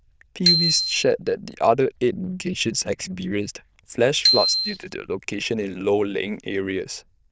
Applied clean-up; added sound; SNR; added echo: neural diffusion model UNIVERSE++.